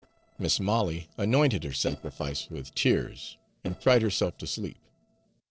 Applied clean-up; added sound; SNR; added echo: neural separator model SepFormer DNS4.